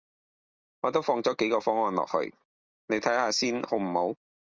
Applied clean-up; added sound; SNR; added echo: none; none; none; none.